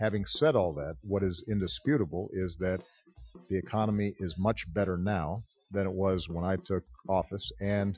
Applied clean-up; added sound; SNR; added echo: classical method Wiener filter.